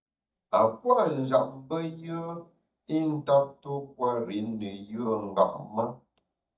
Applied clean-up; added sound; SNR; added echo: neural mask model DeepFilterNet 3.